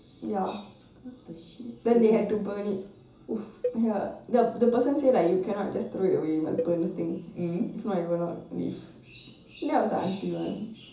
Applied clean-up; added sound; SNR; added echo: none; Cowbell; 11 dB; reverberation time 0.7 s.